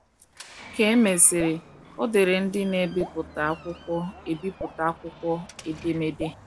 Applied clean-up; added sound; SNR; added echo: none; Drip + Door; 17 dB; none.